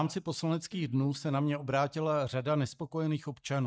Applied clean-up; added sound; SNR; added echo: neural mask model DeepFilterNet 3.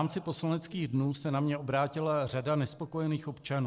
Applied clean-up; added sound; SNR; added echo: neural separator model SepFormer DNS4.